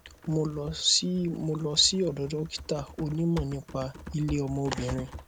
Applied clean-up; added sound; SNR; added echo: none; Typing; 14 dB; none.